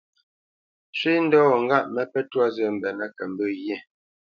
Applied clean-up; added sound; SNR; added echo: none; none; none; none.